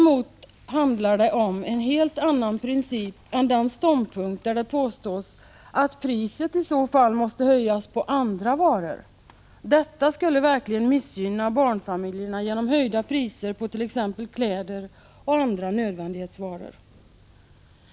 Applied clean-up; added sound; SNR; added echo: none; none; none; none.